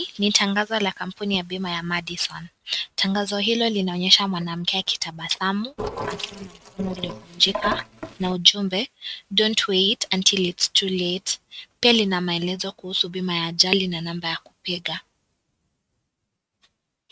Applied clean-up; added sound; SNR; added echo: neural mask model RNNoise.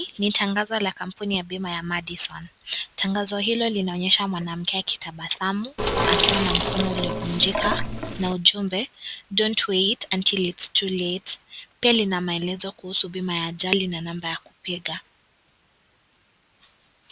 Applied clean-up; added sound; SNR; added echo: none; Sink (filling or washing); -4 dB; none.